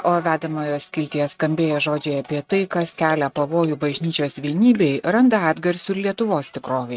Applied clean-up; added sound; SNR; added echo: neural mask model RNNoise.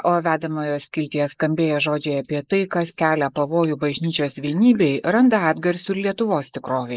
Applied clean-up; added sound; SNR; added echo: neural mask model Resemble Enhance denoiser.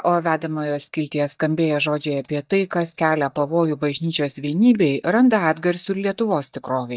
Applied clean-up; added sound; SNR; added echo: neural mask model DeepFilterNet 3.